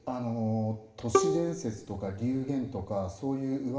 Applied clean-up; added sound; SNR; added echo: none; Bowed string instrument; 1 dB; reverberation time 0.7 s.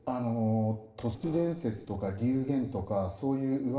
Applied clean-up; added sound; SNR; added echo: neural separator model SepFormer DNS4.